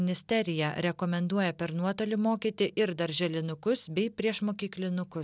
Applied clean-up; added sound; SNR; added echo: none; none; none; none.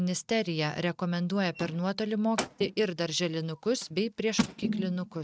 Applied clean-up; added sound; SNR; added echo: neural mask model RNNoise.